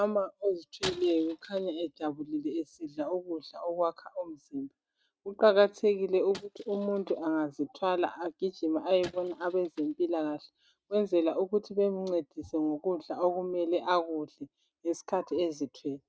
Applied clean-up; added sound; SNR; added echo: neural mask model RNNoise.